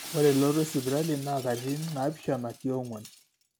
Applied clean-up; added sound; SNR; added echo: none; Shatter; 14 dB; none.